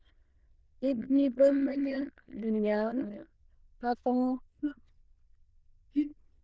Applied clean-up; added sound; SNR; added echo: neural diffusion model UNIVERSE++.